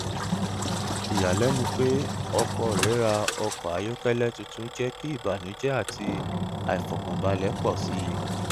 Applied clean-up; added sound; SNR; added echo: none; Engine; 2 dB; none.